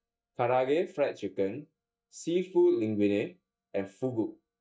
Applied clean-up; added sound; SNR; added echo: neural mask model DeepFilterNet 3.